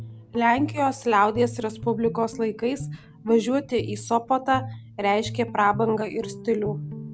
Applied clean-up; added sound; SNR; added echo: none; Guitar; 12 dB; none.